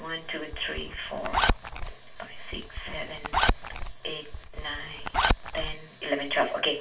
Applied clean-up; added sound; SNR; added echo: none; Zipper (clothing); -5 dB; reverberation time 0.2 s.